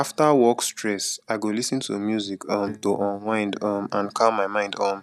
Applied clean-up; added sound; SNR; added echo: neural mask model DeepFilterNet 3.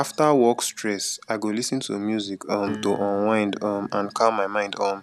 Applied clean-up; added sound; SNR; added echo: none; Piano; 19 dB; none.